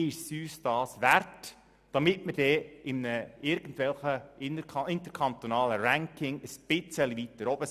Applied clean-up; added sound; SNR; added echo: none; none; none; none.